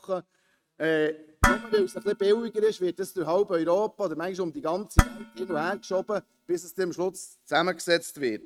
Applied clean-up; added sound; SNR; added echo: neural mask model RNNoise.